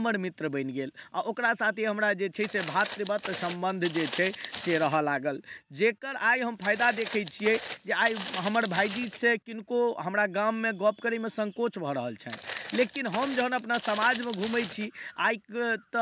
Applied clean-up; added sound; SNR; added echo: none; Walk, footsteps; 11 dB; none.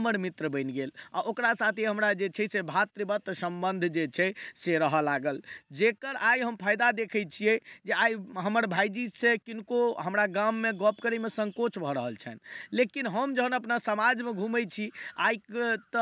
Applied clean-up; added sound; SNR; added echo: none; none; none; none.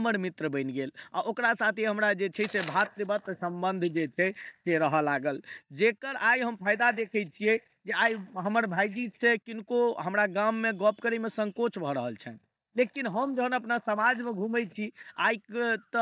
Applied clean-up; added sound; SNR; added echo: neural mask model DeepFilterNet 3.